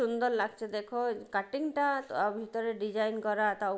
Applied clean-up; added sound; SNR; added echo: none; none; none; none.